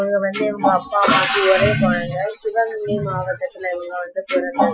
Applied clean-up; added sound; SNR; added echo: classical method Wiener filter.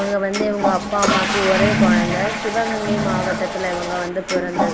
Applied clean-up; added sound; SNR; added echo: none; Toilet flush / Water; -1 dB; none.